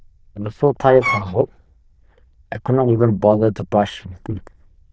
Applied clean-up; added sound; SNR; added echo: neural diffusion model UNIVERSE++.